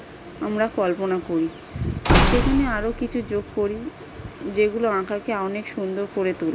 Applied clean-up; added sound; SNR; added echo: none; Slam / Wood; -1 dB; none.